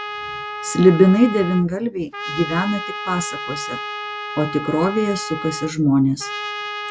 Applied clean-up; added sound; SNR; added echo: none; Trumpet; 9 dB; none.